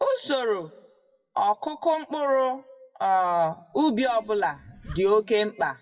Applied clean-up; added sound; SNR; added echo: classical method WPE with log-MMSE.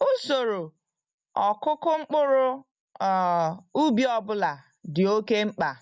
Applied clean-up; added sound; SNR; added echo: none; none; none; none.